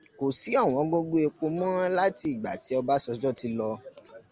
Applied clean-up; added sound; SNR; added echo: none; none; none; none.